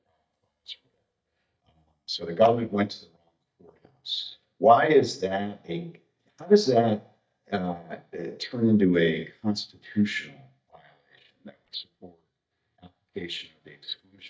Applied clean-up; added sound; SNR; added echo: neural mask model DeepFilterNet 3.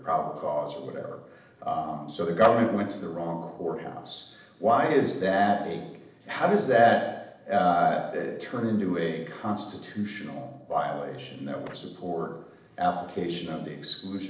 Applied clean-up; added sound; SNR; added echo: neural separator model SepFormer DNS4.